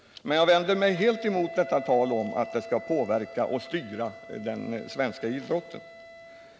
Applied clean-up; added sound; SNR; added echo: none; Wind instrument, woodwind instrument; 15 dB; none.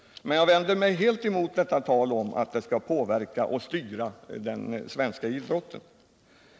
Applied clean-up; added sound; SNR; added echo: none; none; none; none.